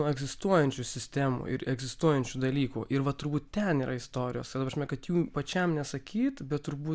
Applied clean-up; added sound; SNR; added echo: none; none; none; none.